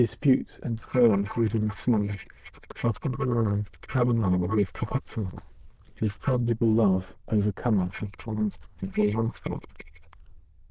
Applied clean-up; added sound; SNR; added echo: neural diffusion model UNIVERSE++.